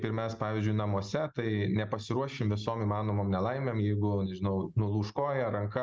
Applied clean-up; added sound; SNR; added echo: none; none; none; none.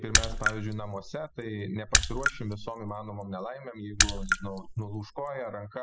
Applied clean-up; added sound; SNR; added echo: classical method spectral subtraction.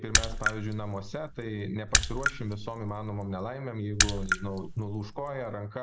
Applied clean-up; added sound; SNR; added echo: none; Raindrop / Splash, splatter; -3 dB; none.